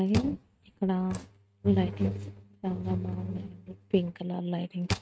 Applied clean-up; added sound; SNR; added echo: neural mask model RNNoise.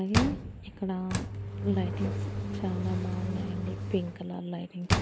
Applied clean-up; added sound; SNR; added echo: none; Engine; -1 dB; none.